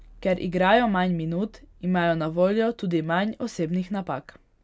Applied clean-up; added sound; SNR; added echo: none; none; none; none.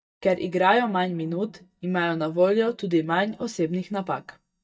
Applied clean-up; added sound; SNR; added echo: neural mask model DeepFilterNet 3.